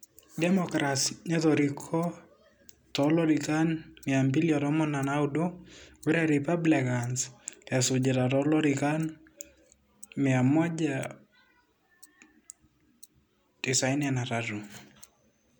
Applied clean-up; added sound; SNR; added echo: none; none; none; none.